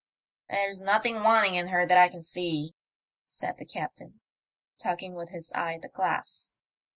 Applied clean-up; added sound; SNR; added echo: none; none; none; none.